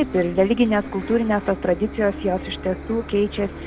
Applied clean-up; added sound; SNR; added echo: none; Bus; 12 dB; none.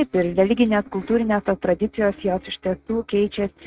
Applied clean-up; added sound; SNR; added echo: neural mask model RNNoise.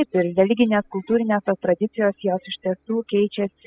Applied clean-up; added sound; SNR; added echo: classical method spectral subtraction.